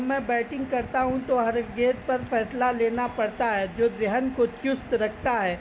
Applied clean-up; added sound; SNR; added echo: none; none; none; none.